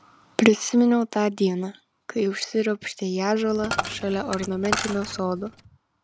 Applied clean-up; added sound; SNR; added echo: none; Coin (dropping); 7 dB; none.